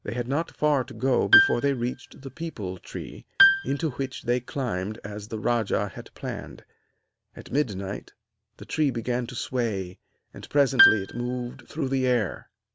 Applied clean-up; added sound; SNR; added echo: none; Piano; -1 dB; none.